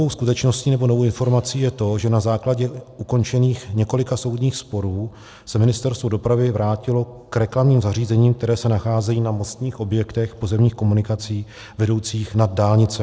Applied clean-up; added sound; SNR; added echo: none; none; none; none.